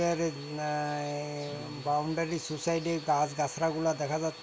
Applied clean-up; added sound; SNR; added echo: none; Domestic sounds, home sounds; 16 dB; none.